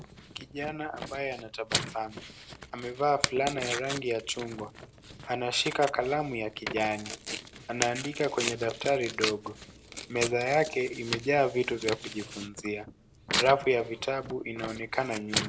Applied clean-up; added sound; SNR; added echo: none; Tearing; 7 dB; none.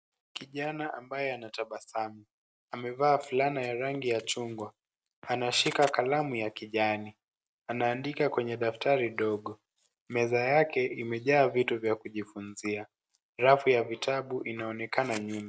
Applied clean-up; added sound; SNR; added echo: none; none; none; none.